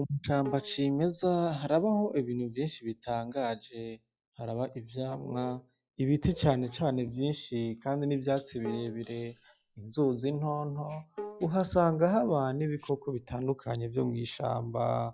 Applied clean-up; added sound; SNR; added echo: classical method log-MMSE.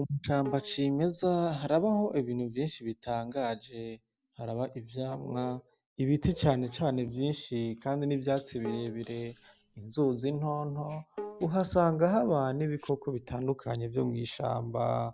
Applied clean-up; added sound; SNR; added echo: none; Bowed string instrument; 17 dB; none.